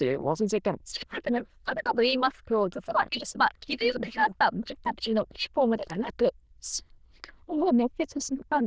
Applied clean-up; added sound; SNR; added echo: neural diffusion model UNIVERSE++.